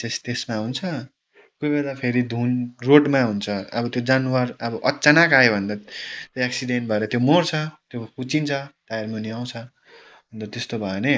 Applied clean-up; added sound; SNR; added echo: neural mask model Resemble Enhance denoiser.